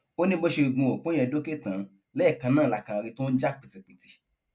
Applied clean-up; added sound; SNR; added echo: none; none; none; none.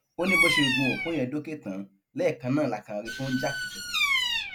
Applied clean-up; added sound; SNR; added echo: none; Bird vocalization, bird call, bird song; 0 dB; none.